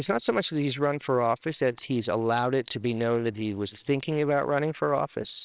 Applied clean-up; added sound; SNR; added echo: neural separator model SepFormer WHAMR!.